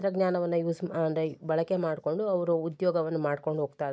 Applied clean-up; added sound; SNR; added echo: none; none; none; none.